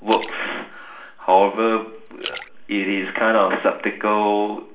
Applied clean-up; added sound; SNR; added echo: none; Splash, splatter; 19 dB; reverberation time 0.5 s.